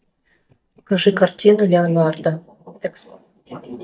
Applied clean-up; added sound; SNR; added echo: neural mask model DeepFilterNet 3.